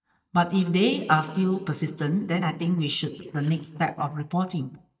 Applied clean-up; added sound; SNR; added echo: neural mask model DeepFilterNet 3.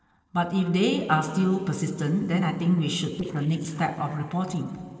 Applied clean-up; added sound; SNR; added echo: neural separator model SepFormer DNS4.